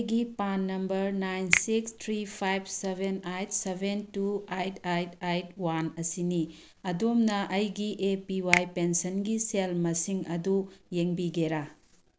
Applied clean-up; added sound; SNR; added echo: none; Finger snapping; 6 dB; none.